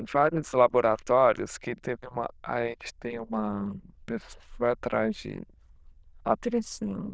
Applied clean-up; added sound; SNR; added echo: neural diffusion model UNIVERSE++.